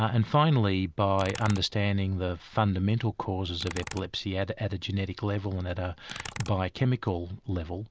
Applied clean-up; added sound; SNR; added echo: none; Computer keyboard; 17 dB; none.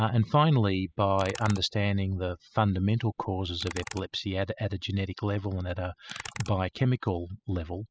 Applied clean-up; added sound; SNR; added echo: classical method spectral subtraction.